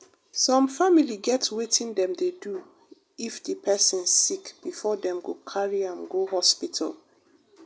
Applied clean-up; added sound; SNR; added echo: none; none; none; none.